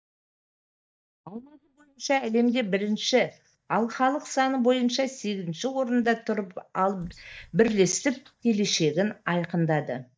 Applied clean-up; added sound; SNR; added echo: neural mask model DeepFilterNet 3.